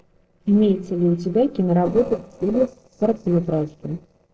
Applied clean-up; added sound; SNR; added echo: neural separator model SepFormer DNS4.